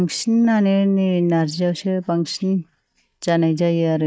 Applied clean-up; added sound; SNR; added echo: neural mask model DeepFilterNet 3.